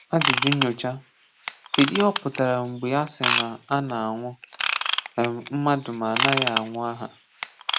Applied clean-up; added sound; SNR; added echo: none; Ratchet, pawl / Tools; 1 dB; none.